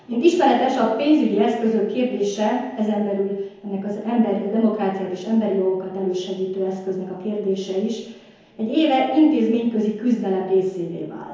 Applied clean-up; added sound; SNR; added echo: none; none; none; reverberation time 1.0 s.